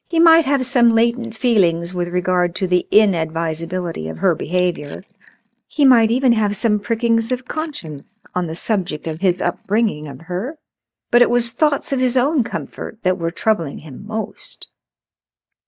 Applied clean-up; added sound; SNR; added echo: neural mask model DeepFilterNet 3.